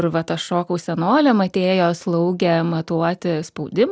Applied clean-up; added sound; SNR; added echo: none; none; none; none.